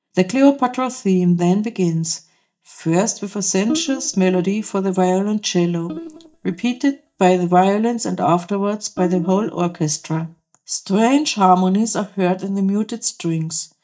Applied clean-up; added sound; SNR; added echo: neural mask model DeepFilterNet 3.